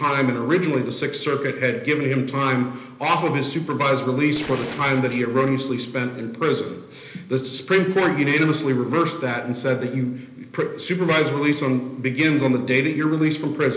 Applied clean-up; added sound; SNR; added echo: neural separator model SepFormer DNS4.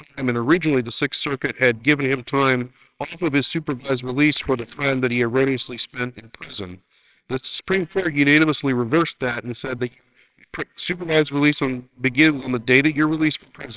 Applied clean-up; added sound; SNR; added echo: neural separator model SepFormer WHAMR!.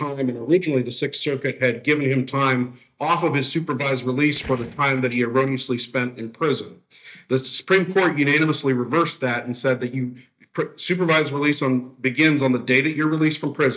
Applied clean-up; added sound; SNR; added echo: neural mask model DeepFilterNet 3.